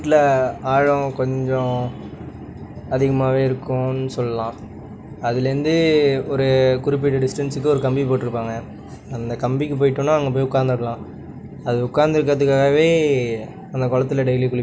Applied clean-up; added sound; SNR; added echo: none; none; none; none.